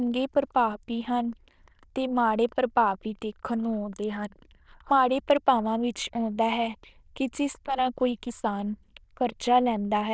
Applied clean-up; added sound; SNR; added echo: neural diffusion model UNIVERSE++.